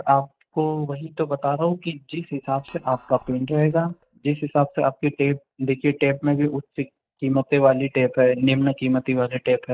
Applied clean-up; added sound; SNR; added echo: neural mask model DeepFilterNet 3.